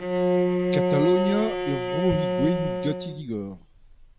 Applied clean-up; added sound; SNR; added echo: none; Bowed string instrument; -2 dB; none.